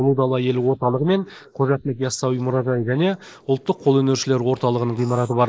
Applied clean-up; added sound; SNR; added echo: neural mask model Resemble Enhance denoiser.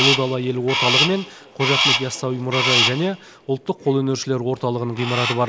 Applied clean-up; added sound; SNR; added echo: none; Crow; 1 dB; none.